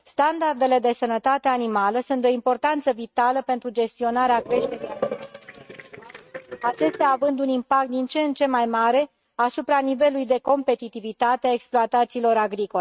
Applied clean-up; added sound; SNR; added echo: neural mask model RNNoise.